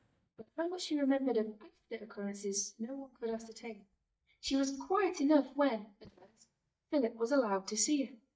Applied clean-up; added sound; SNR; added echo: neural mask model DeepFilterNet 3.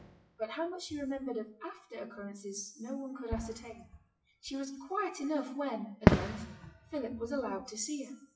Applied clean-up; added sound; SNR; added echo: classical method WPE with log-MMSE.